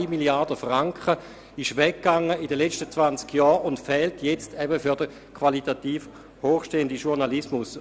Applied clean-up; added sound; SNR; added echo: none; none; none; none.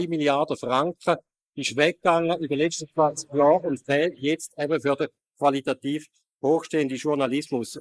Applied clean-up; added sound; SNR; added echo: neural mask model Resemble Enhance denoiser.